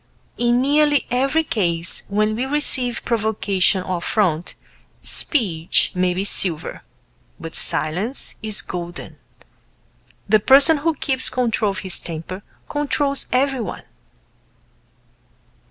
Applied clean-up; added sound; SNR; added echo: none; none; none; none.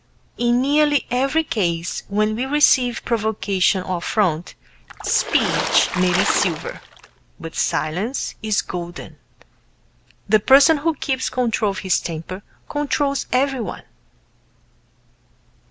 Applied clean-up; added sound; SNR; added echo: none; Water / Splash, splatter; 4 dB; none.